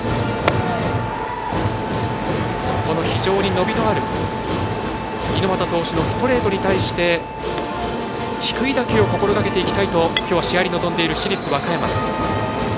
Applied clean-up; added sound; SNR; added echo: none; Wind instrument, woodwind instrument; 12 dB; none.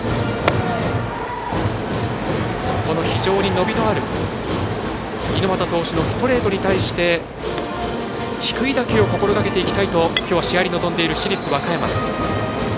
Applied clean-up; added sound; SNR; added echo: none; none; none; none.